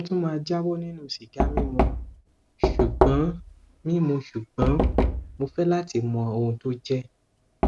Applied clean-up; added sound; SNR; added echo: none; Knock; 0 dB; none.